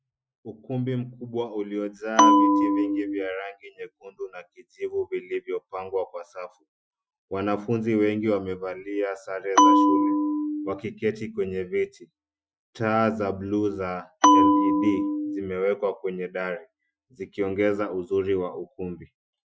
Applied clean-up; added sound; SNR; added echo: classical method Wiener filter.